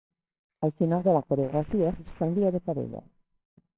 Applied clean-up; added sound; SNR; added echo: neural separator model SepFormer WHAMR!.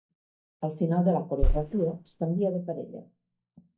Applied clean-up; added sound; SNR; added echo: neural mask model DeepFilterNet 3.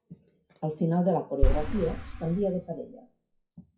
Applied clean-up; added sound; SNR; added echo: classical method WPE with log-MMSE.